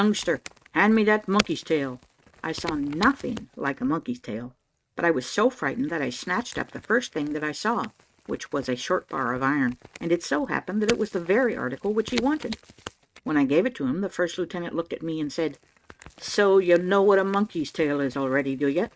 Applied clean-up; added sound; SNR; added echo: neural mask model RNNoise.